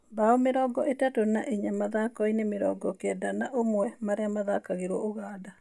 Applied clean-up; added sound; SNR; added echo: none; none; none; none.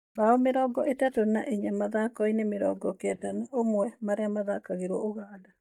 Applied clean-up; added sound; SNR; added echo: neural mask model DeepFilterNet 3.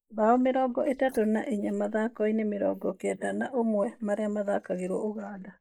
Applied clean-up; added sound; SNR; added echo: neural mask model Resemble Enhance denoiser.